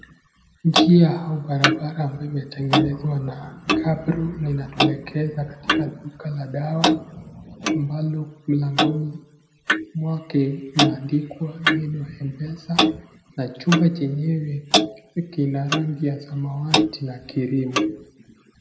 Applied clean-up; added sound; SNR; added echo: none; Clock; 1 dB; reverberation time 0.8 s.